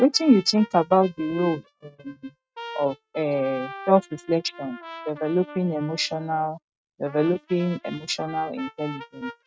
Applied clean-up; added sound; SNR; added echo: neural mask model RNNoise.